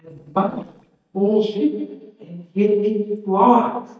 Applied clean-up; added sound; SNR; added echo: neural mask model DeepFilterNet 3.